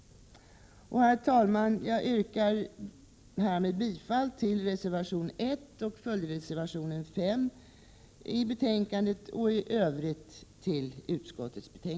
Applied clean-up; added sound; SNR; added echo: none; none; none; none.